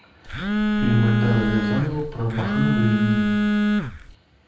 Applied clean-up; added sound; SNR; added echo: none; Telephone; -2 dB; reverberation time 0.8 s.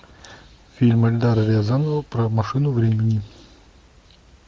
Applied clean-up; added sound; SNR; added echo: none; none; none; none.